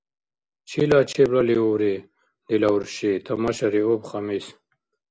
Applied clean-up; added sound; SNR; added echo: none; none; none; none.